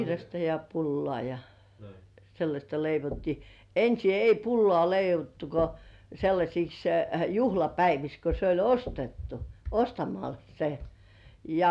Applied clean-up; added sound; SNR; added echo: none; Knock / Wood; 19 dB; none.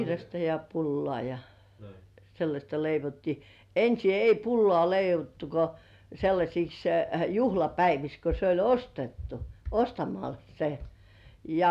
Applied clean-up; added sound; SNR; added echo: none; none; none; none.